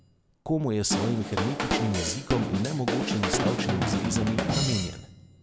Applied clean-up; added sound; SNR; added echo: none; Drum / Drum kit; 0 dB; none.